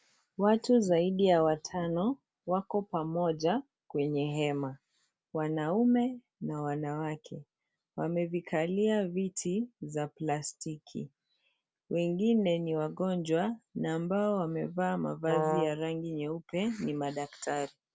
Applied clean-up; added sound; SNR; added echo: none; Brass instrument; 1 dB; none.